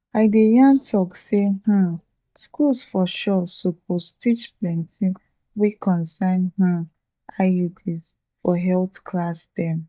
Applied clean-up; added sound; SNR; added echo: neural mask model DeepFilterNet 3.